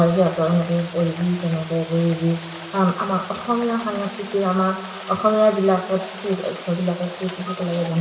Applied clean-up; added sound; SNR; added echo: none; Rain; 14 dB; reverberation time 2.2 s.